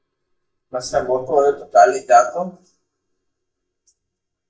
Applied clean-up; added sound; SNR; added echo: neural mask model DeepFilterNet 3.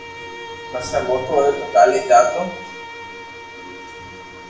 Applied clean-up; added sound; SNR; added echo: none; Bowed string instrument; 14 dB; reverberation time 0.5 s.